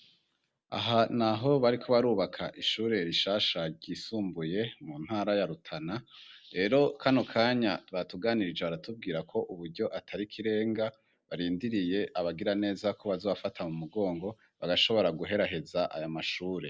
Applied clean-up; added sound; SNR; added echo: none; none; none; none.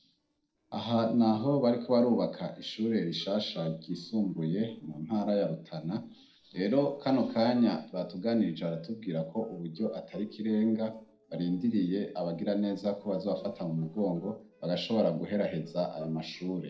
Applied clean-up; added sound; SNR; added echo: neural separator model SepFormer DNS4.